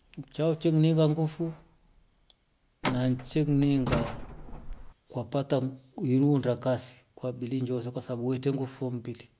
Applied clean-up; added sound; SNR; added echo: none; Truck; 6 dB; none.